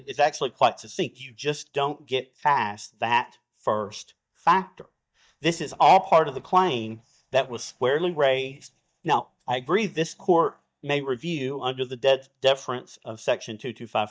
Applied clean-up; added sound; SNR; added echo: neural mask model DeepFilterNet 3.